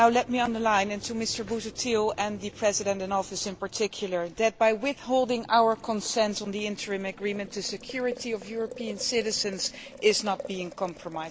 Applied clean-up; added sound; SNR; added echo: none; Boiling; 18 dB; none.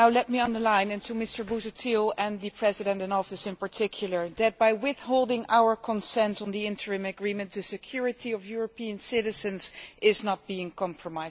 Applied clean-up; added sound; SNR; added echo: none; none; none; none.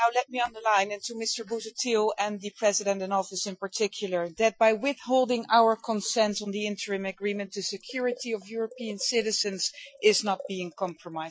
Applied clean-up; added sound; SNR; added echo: classical method Wiener filter.